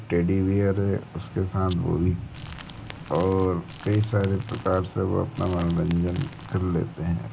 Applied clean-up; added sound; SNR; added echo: none; Crumpling, crinkling / Crackle; 19 dB; none.